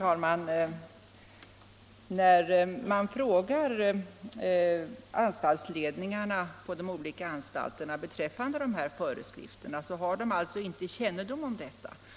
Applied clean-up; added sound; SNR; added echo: none; none; none; none.